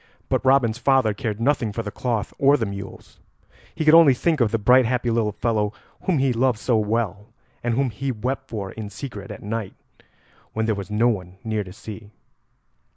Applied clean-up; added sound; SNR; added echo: none; none; none; none.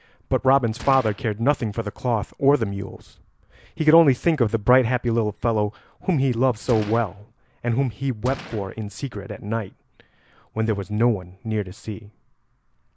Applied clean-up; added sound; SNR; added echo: none; Gunshot, gunfire; 18 dB; none.